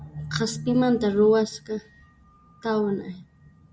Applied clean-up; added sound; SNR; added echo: none; none; none; none.